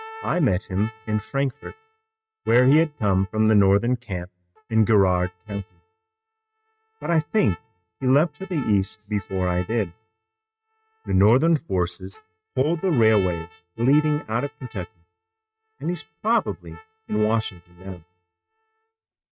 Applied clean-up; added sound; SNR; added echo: neural mask model RNNoise.